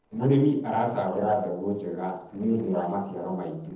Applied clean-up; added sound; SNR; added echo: neural separator model SepFormer DNS4.